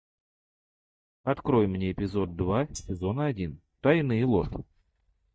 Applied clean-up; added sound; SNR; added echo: neural mask model DeepFilterNet 3.